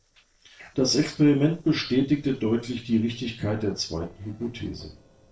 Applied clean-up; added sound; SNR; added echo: neural separator model SepFormer DNS4.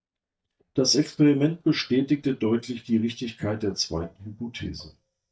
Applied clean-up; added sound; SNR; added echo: neural mask model DeepFilterNet 3.